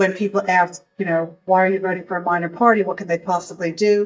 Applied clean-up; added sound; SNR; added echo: neural mask model DeepFilterNet 3.